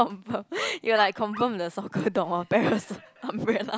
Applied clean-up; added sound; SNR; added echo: none; Dog; 15 dB; none.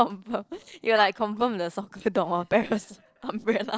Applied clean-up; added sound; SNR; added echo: neural separator model SepFormer DNS4.